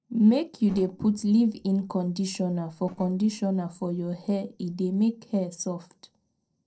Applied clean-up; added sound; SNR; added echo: neural separator model SepFormer DNS4.